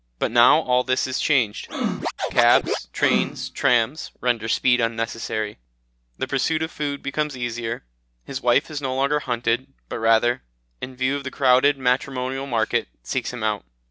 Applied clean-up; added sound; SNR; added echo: none; Scratching (performance technique); 4 dB; none.